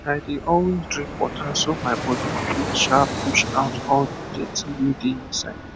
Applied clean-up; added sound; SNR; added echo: none; Fixed-wing aircraft, airplane; 6 dB; none.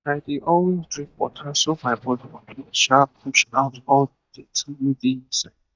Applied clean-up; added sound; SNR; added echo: neural mask model DeepFilterNet 3.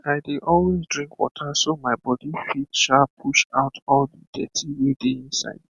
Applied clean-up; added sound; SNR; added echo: none; none; none; none.